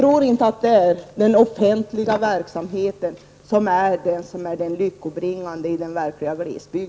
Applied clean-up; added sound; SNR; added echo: none; none; none; none.